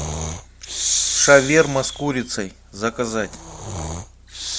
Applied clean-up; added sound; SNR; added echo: none; Breathing; 6 dB; none.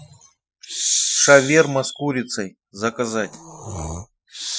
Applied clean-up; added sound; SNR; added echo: classical method Wiener filter.